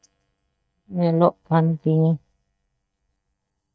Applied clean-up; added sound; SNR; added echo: neural mask model DeepFilterNet 3.